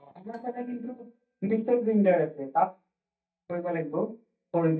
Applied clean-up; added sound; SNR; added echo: neural mask model DeepFilterNet 3.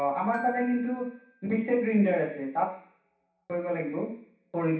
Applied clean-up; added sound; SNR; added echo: none; Glockenspiel; 20 dB; reverberation time 0.7 s.